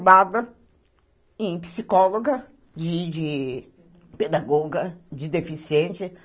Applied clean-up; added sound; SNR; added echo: none; none; none; none.